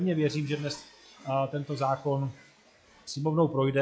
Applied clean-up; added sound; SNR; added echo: classical method log-MMSE.